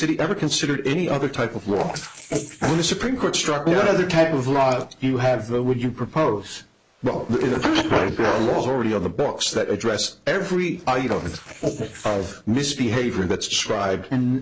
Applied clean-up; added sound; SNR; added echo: neural mask model Resemble Enhance denoiser.